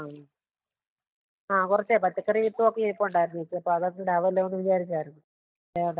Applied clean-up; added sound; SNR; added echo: neural mask model DeepFilterNet 3.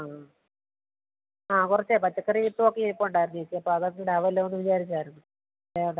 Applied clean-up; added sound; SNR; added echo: none; none; none; none.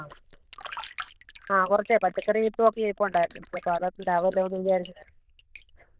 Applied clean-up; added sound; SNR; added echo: neural diffusion model UNIVERSE++.